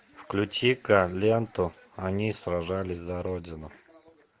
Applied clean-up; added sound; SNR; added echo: none; none; none; none.